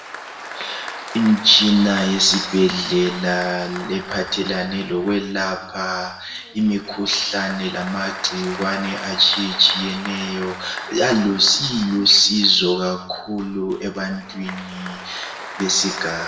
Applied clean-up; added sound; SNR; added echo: none; Applause; 13 dB; reverberation time 0.8 s.